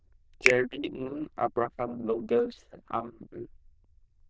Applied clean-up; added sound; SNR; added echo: neural diffusion model UNIVERSE++.